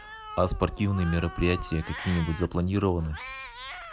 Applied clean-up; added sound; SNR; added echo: none; Cat; 13 dB; none.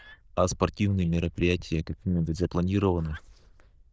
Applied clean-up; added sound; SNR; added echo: neural diffusion model UNIVERSE++.